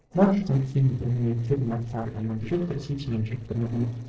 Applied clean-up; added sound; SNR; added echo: neural separator model SepFormer DNS4.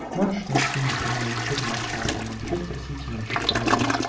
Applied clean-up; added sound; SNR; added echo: none; Toilet flush; -1 dB; reverberation time 0.6 s.